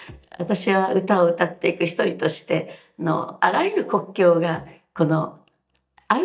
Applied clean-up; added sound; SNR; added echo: neural mask model DeepFilterNet 3.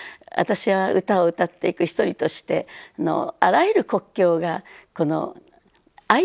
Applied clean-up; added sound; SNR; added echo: none; none; none; none.